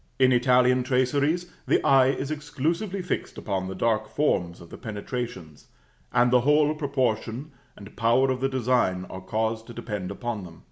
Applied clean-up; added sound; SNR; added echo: none; none; none; none.